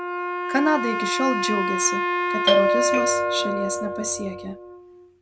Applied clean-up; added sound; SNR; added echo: none; Wind instrument, woodwind instrument + Doorbell; -3 dB; none.